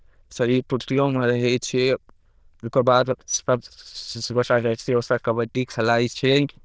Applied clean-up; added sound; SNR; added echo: neural diffusion model UNIVERSE++.